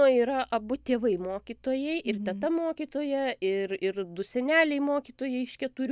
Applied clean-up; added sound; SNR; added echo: none; none; none; none.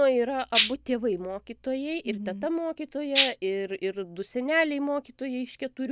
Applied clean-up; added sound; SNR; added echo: none; Rattle (instrument); -4 dB; none.